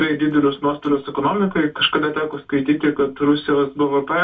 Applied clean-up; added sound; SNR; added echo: none; none; none; reverberation time 0.2 s.